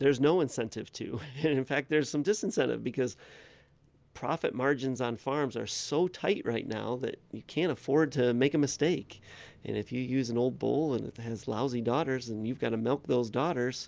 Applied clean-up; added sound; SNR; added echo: none; none; none; none.